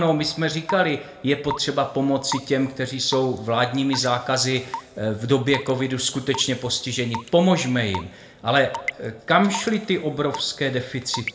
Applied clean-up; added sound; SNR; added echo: none; Raindrop / Drip / Water tap, faucet; 15 dB; reverberation time 0.6 s.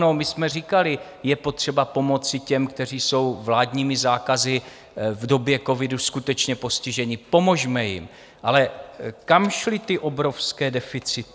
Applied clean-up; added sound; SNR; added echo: none; none; none; none.